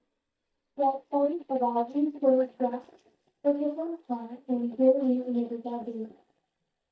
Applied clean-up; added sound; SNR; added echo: neural mask model DeepFilterNet 3.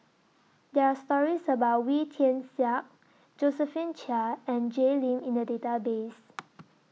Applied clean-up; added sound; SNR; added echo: none; none; none; none.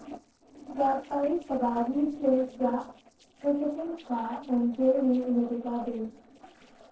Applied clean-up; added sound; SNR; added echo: neural separator model SepFormer DNS4.